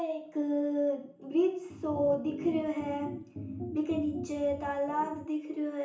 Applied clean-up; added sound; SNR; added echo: none; Organ; 9 dB; reverberation time 0.8 s.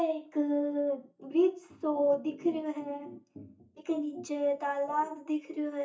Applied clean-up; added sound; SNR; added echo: neural mask model DeepFilterNet 3.